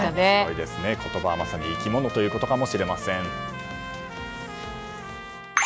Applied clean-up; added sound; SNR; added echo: none; Trumpet; 10 dB; none.